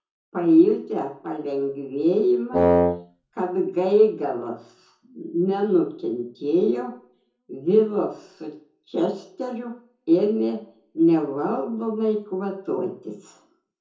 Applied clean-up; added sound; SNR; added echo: none; Wind instrument, woodwind instrument; -3 dB; reverberation time 0.6 s.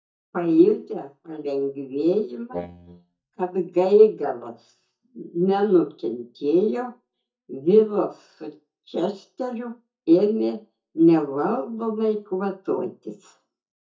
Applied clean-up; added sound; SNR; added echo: neural mask model DeepFilterNet 3.